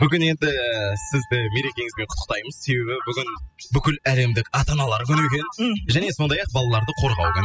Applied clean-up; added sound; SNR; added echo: classical method spectral subtraction.